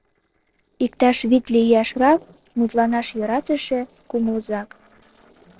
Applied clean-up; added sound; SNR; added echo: neural separator model SepFormer DNS4.